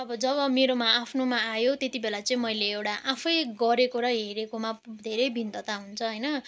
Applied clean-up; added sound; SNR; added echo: none; none; none; none.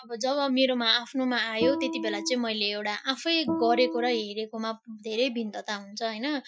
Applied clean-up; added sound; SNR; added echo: classical method Wiener filter.